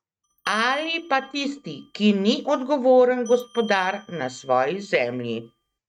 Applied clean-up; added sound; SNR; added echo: neural mask model RNNoise.